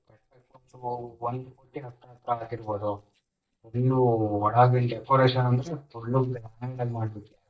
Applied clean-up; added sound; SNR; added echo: neural mask model DeepFilterNet 3.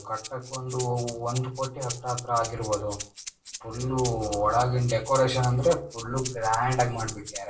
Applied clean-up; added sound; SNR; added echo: none; Rattle (instrument); 13 dB; reverberation time 0.3 s.